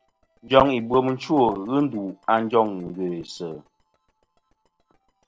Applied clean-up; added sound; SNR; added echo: neural separator model SepFormer DNS4.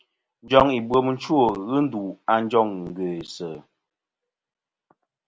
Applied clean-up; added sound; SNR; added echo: none; none; none; none.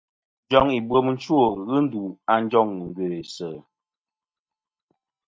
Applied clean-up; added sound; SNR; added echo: neural mask model DeepFilterNet 3.